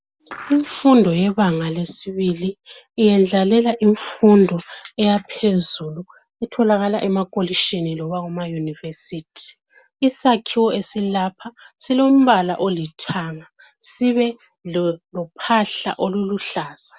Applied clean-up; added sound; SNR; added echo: none; Skateboard; 17 dB; none.